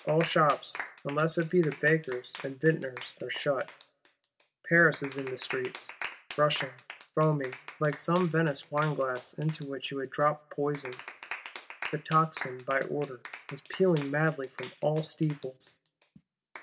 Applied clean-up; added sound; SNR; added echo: none; Clapping; 15 dB; none.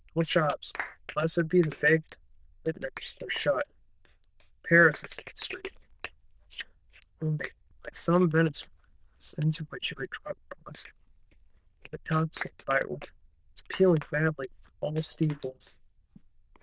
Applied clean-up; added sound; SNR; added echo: neural diffusion model UNIVERSE++.